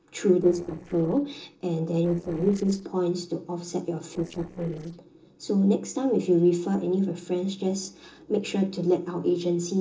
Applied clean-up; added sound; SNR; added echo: neural separator model SepFormer DNS4.